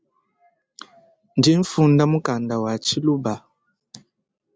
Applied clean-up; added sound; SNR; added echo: none; none; none; none.